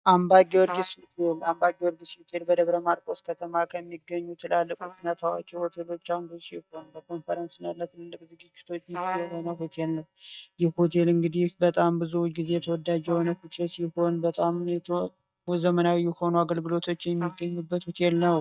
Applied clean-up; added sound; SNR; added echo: neural mask model DeepFilterNet 3.